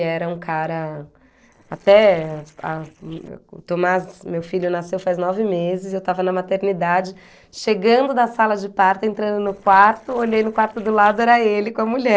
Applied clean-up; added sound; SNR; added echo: neural separator model SepFormer DNS4.